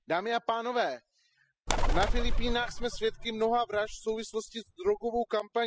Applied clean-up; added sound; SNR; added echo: classical method spectral subtraction.